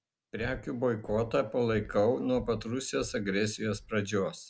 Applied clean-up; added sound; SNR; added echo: none; Breathing; 19 dB; none.